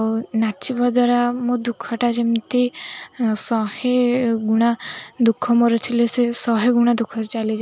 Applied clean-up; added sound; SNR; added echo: none; none; none; none.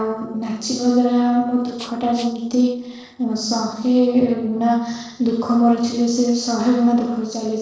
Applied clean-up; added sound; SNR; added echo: neural separator model SepFormer DNS4.